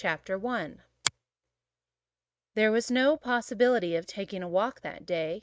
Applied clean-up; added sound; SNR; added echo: neural mask model RNNoise.